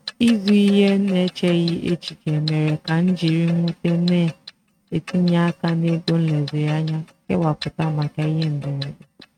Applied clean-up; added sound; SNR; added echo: neural mask model RNNoise.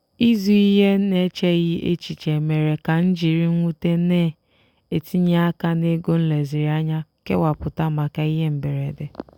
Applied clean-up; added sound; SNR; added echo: none; none; none; none.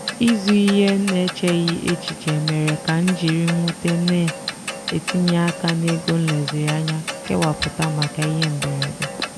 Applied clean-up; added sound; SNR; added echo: none; Clock; 8 dB; none.